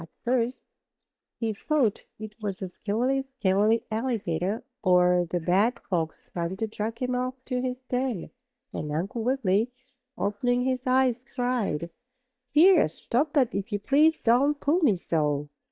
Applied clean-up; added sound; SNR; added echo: neural mask model DeepFilterNet 3.